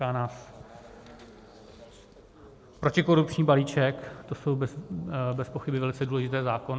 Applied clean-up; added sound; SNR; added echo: none; none; none; none.